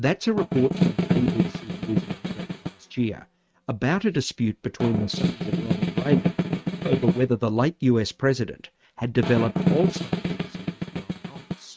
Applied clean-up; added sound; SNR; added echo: neural mask model RNNoise.